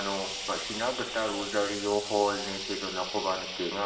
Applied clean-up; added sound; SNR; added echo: none; Frying (food); 6 dB; reverberation time 2.3 s.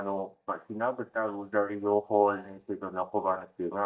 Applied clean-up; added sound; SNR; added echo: neural mask model DeepFilterNet 3.